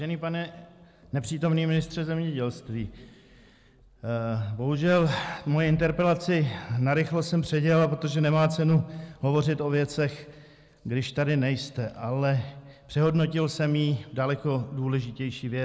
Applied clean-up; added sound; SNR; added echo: none; none; none; none.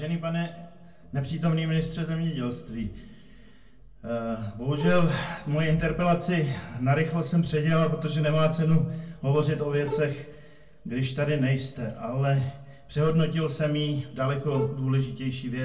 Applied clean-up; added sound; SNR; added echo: none; Bowed string instrument; 11 dB; reverberation time 0.3 s.